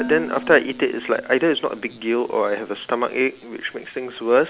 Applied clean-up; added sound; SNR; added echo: none; Dishes, pots, and pans; 16 dB; none.